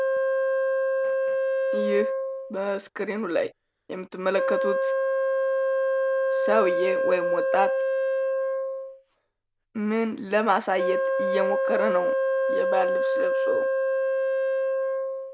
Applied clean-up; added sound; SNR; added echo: none; Wind instrument, woodwind instrument; -4 dB; none.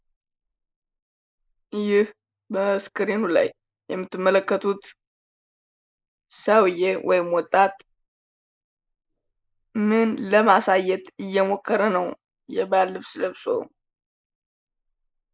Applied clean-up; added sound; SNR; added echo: neural mask model Resemble Enhance denoiser.